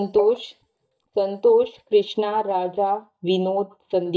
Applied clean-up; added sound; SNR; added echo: neural mask model DeepFilterNet 3.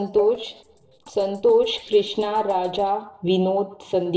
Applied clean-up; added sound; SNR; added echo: neural separator model SepFormer DNS4.